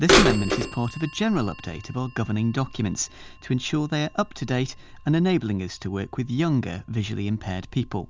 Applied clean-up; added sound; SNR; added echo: none; Bird vocalization, bird call, bird song / Telephone; 4 dB; none.